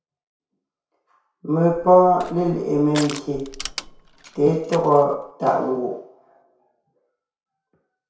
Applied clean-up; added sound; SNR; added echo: none; Crushing; 15 dB; reverberation time 0.6 s.